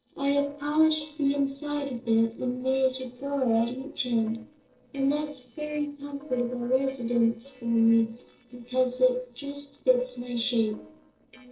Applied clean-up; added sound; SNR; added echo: neural separator model SepFormer DNS4.